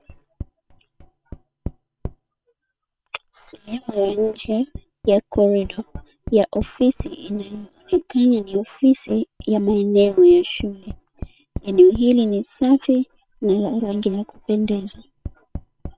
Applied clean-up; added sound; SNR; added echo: neural separator model SepFormer WHAM!.